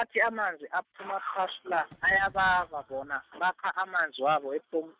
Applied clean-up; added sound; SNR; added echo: neural mask model RNNoise.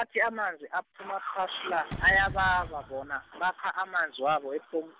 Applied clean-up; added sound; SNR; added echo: none; Gunshot, gunfire / Boom; 13 dB; none.